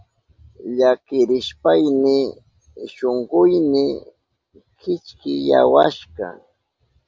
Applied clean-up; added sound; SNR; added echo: none; none; none; none.